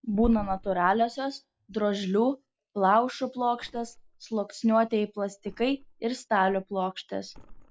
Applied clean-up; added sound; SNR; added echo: classical method log-MMSE.